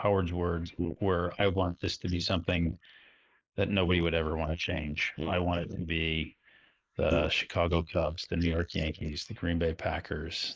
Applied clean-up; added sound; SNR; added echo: neural mask model Resemble Enhance denoiser.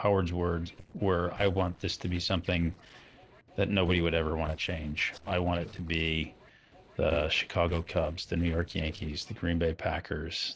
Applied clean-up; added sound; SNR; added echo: neural separator model SepFormer DNS4.